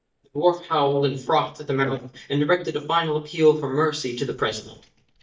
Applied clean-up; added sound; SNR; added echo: neural mask model DeepFilterNet 3.